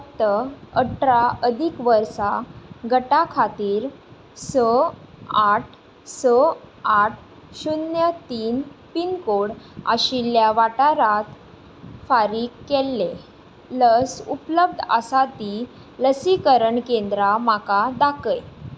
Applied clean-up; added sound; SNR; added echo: none; none; none; none.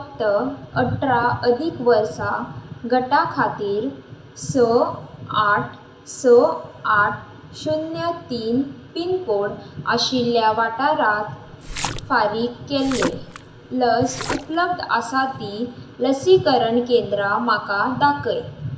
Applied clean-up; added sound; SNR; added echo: none; Splash, splatter; 11 dB; reverberation time 0.7 s.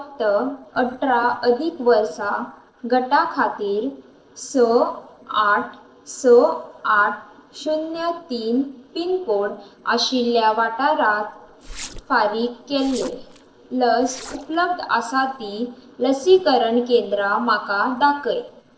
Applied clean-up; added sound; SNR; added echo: neural separator model SepFormer DNS4.